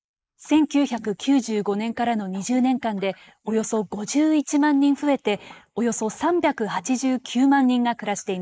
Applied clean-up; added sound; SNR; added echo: neural mask model Resemble Enhance denoiser.